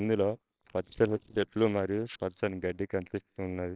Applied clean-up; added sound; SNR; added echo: neural separator model SepFormer WHAMR!.